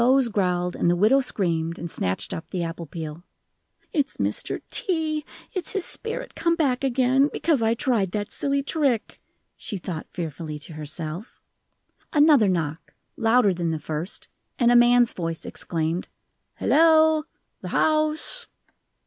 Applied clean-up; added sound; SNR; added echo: none; none; none; none.